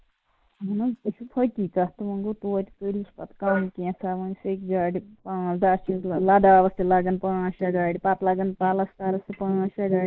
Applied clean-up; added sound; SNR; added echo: neural mask model Resemble Enhance denoiser.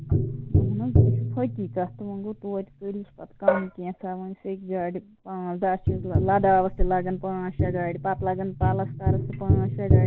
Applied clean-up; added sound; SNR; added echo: none; Tap; -2 dB; none.